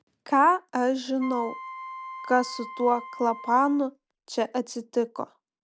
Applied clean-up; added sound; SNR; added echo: none; Wind instrument, woodwind instrument; 14 dB; none.